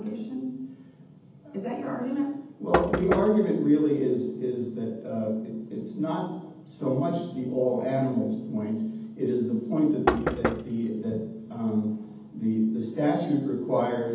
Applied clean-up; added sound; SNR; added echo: none; Knock; 2 dB; reverberation time 0.8 s.